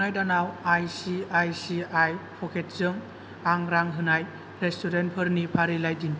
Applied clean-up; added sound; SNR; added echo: none; none; none; none.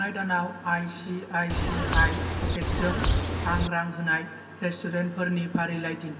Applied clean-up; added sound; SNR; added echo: none; Bird; -4 dB; reverberation time 1.7 s.